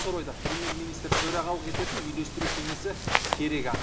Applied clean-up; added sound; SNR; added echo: none; Walk, footsteps; -2 dB; reverberation time 2.7 s.